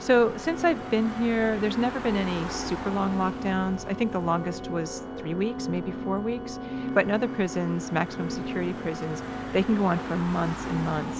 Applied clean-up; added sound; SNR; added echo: none; Organ + Engine / Car; 11 dB; none.